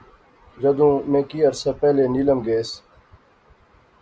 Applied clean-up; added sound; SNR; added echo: none; none; none; none.